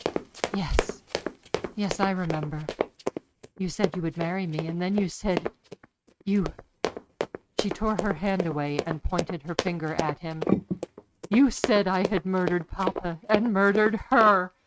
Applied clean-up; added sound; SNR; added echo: neural mask model RNNoise.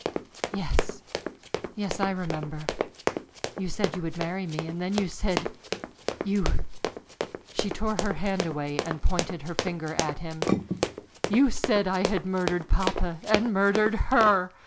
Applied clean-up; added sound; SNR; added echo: none; Run; 6 dB; none.